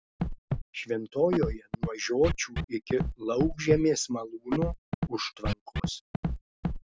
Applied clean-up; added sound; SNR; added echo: none; Scratching (performance technique); 4 dB; none.